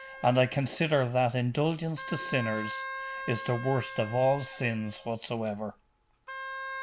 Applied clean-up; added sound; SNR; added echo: none; Wind instrument, woodwind instrument; 11 dB; none.